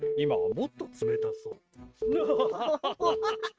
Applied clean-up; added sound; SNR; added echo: neural mask model RNNoise.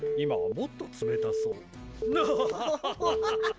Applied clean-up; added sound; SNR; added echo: none; Telephone; -2 dB; none.